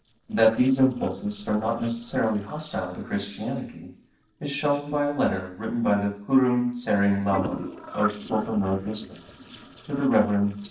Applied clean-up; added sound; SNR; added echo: neural separator model SepFormer DNS4.